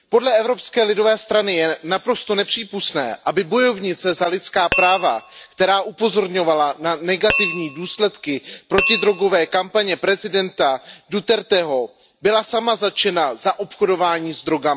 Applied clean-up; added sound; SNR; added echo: none; Glass; 6 dB; none.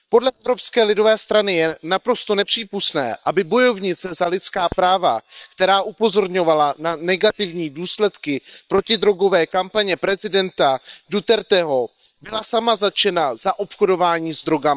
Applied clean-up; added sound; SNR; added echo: neural separator model SepFormer WHAM!.